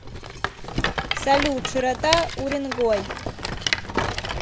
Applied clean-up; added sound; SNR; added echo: none; Rattle; 2 dB; none.